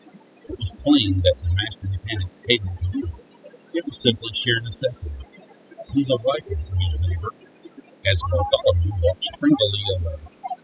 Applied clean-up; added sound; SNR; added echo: classical method spectral subtraction.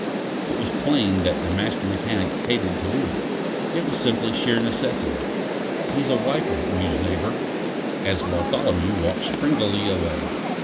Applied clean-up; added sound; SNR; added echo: none; Rain; 0 dB; none.